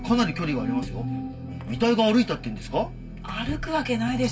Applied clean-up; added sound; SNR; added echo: none; Door / Car; 18 dB; reverberation time 0.2 s.